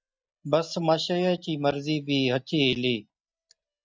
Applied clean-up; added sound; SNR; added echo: neural mask model DeepFilterNet 3.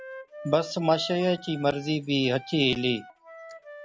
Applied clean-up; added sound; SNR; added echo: none; Wind instrument, woodwind instrument; 17 dB; none.